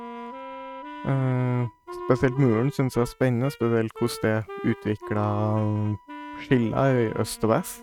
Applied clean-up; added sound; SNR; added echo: neural mask model RNNoise.